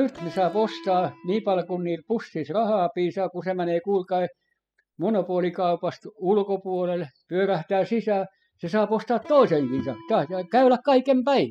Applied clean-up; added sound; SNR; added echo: classical method spectral subtraction.